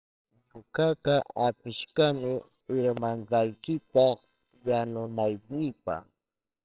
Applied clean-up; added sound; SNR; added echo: neural separator model SepFormer WHAMR!.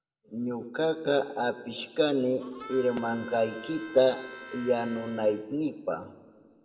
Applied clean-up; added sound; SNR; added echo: none; Harmonica; 17 dB; reverberation time 1.6 s.